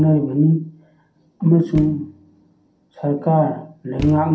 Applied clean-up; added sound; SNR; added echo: none; Thump, thud; 17 dB; reverberation time 0.3 s.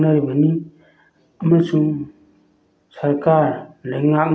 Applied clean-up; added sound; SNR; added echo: none; none; none; none.